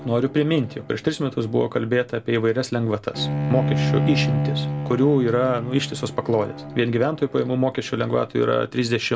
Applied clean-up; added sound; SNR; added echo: none; Bowed string instrument; 6 dB; none.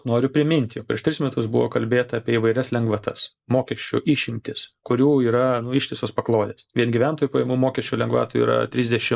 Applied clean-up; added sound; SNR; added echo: neural mask model Resemble Enhance denoiser.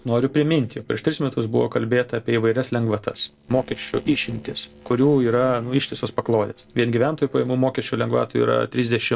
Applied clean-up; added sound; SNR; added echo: neural separator model SepFormer DNS4.